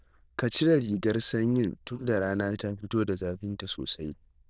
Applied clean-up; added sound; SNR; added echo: neural diffusion model UNIVERSE++.